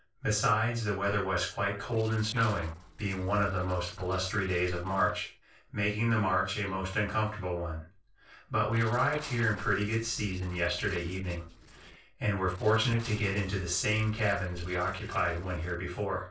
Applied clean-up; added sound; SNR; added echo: neural separator model SepFormer DNS4.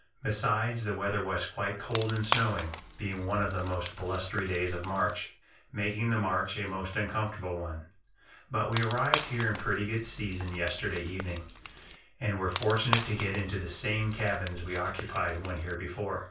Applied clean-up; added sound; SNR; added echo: none; Wood; 2 dB; reverberation time 0.3 s.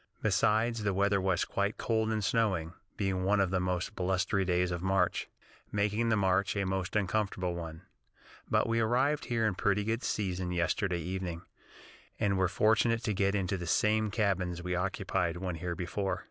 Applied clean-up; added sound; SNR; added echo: none; none; none; none.